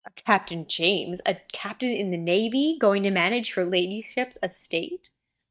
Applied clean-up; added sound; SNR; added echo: neural mask model DeepFilterNet 3.